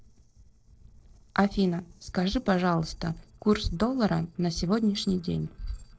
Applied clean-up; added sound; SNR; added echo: neural separator model SepFormer DNS4.